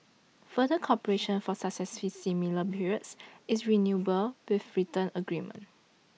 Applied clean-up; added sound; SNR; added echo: neural mask model Resemble Enhance denoiser.